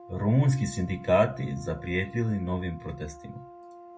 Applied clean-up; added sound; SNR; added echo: none; Brass instrument; 19 dB; reverberation time 0.4 s.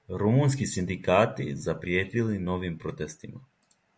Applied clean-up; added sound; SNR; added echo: none; none; none; none.